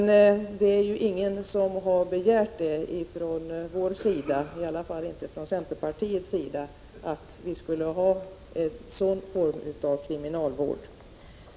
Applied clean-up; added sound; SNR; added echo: none; none; none; none.